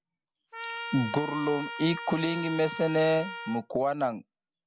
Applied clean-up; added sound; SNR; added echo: none; Trumpet; 9 dB; none.